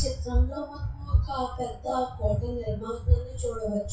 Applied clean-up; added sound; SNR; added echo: classical method WPE with log-MMSE.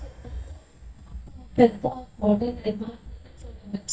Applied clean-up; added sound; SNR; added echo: neural mask model DeepFilterNet 3.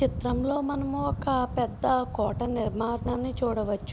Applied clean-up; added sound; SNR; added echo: none; none; none; none.